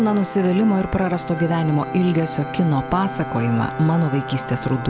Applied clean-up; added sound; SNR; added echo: none; Bowed string instrument; 11 dB; none.